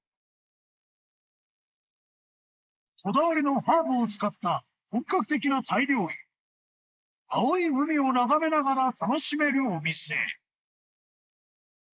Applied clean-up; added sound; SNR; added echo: neural mask model Resemble Enhance denoiser.